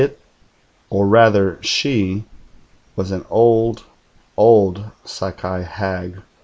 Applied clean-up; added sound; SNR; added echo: none; none; none; none.